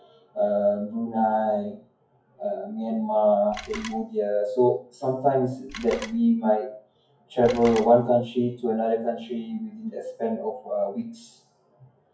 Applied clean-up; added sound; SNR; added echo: classical method WPE with log-MMSE.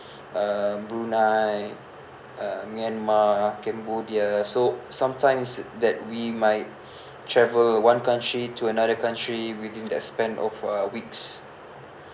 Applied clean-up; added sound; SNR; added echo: none; none; none; none.